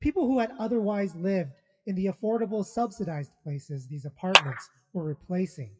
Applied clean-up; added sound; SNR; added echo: classical method WPE with log-MMSE.